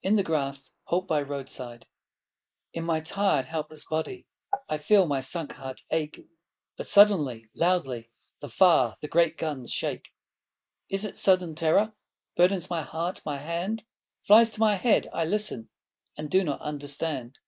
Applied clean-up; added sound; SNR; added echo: neural mask model Resemble Enhance denoiser.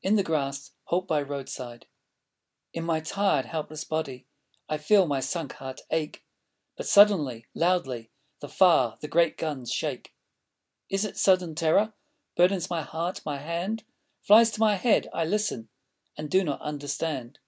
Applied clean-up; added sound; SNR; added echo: none; none; none; none.